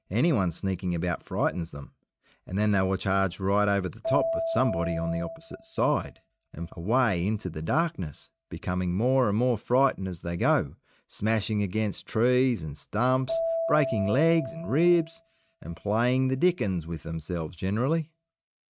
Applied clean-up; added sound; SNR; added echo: neural mask model RNNoise.